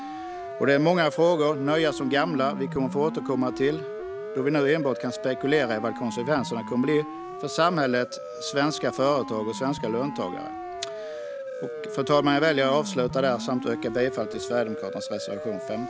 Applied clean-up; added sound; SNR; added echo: none; Siren; 9 dB; none.